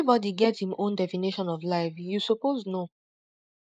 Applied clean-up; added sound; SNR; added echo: neural mask model Resemble Enhance denoiser.